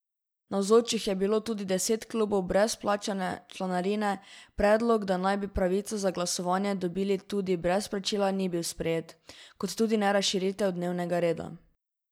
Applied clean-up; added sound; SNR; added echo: none; none; none; none.